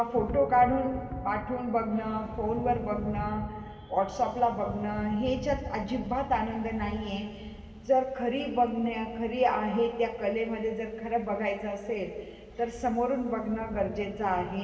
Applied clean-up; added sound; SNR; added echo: none; Thunder / Rain; 13 dB; reverberation time 2.3 s.